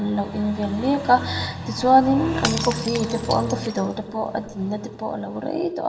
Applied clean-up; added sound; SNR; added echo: none; Shatter / Crushing; 13 dB; reverberation time 1.6 s.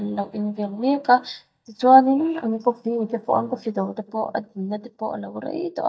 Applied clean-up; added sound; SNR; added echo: neural mask model DeepFilterNet 3.